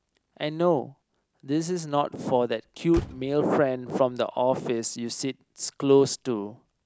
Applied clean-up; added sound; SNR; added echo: none; Motor vehicle (road); 19 dB; none.